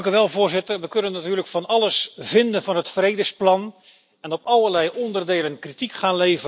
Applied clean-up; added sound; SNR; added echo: none; none; none; none.